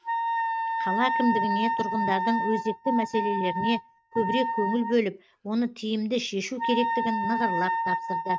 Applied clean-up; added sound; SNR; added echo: neural mask model RNNoise.